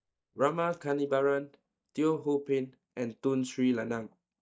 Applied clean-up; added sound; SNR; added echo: neural mask model DeepFilterNet 3.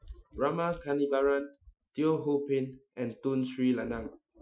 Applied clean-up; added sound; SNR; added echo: classical method Wiener filter.